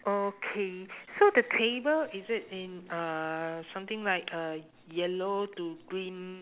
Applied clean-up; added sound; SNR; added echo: none; none; none; none.